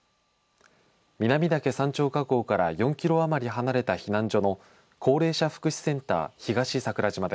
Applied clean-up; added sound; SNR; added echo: none; none; none; none.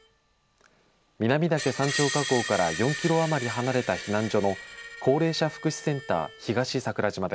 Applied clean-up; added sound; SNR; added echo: none; Screech; 10 dB; none.